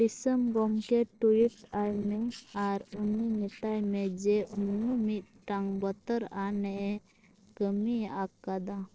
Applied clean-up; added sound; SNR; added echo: neural separator model SepFormer DNS4.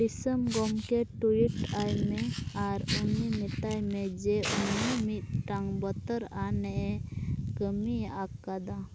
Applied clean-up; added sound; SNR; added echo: none; Fire; 12 dB; none.